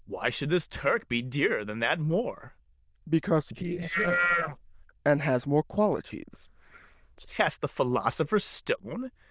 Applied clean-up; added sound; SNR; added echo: neural diffusion model UNIVERSE++.